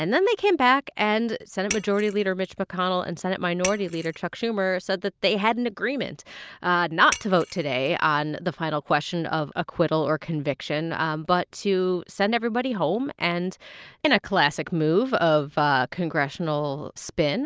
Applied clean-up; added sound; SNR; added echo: none; Shatter; 13 dB; none.